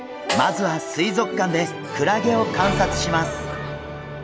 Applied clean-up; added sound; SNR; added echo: none; Snare drum; 11 dB; none.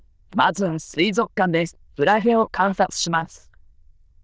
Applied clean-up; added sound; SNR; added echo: neural diffusion model UNIVERSE++.